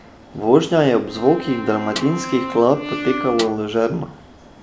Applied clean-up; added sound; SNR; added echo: none; Snare drum + Brass instrument; 10 dB; none.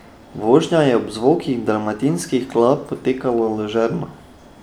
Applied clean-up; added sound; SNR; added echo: none; none; none; none.